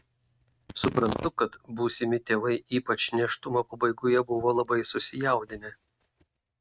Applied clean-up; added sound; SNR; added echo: neural mask model RNNoise.